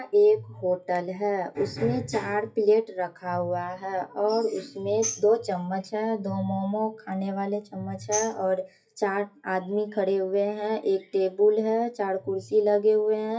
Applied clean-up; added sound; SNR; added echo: classical method WPE with log-MMSE.